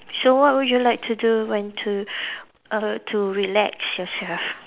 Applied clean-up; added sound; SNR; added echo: none; none; none; none.